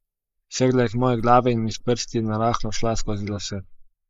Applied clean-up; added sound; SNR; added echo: neural mask model Resemble Enhance denoiser.